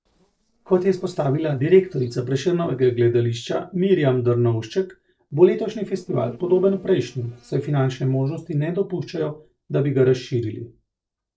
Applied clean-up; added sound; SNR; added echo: neural separator model SepFormer DNS4.